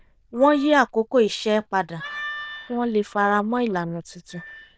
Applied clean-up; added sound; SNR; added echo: neural diffusion model UNIVERSE++.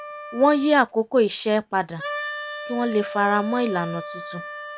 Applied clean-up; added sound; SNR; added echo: none; Wind instrument, woodwind instrument; 11 dB; none.